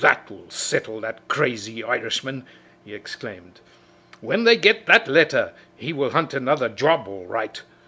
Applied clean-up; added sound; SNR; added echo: none; none; none; none.